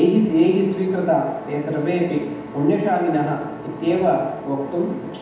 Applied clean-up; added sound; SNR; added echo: none; Brass instrument; 19 dB; reverberation time 0.8 s.